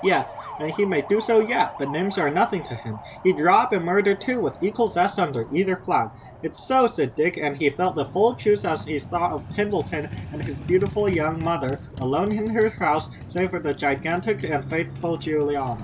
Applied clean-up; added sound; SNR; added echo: none; Motorcycle; 14 dB; none.